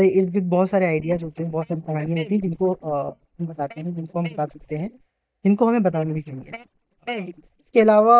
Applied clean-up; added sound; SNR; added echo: neural mask model DeepFilterNet 3.